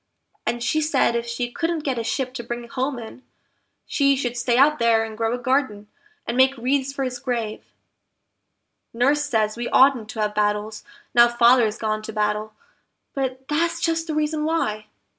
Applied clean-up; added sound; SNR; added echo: none; none; none; none.